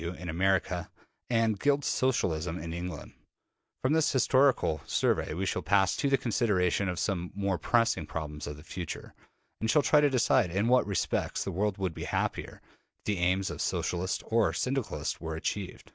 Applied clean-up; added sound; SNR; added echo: none; none; none; none.